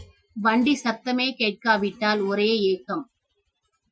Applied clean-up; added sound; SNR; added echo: classical method Wiener filter.